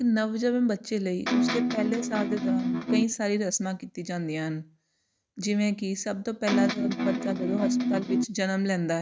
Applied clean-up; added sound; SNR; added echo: neural mask model RNNoise.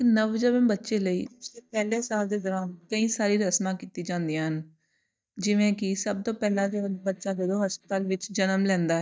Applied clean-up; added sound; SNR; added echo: neural mask model DeepFilterNet 3.